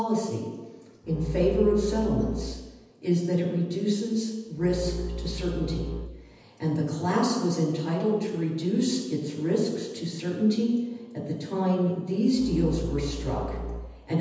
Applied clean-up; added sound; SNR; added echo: none; Bowed string instrument; 7 dB; reverberation time 1.1 s.